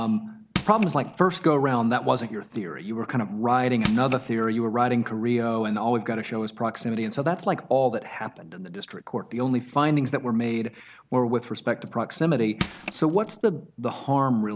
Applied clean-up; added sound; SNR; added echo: none; Crushing; 8 dB; none.